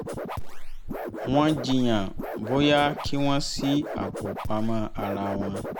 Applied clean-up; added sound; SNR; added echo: none; Scratching (performance technique); 4 dB; none.